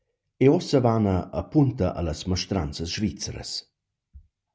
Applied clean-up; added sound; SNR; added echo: none; none; none; none.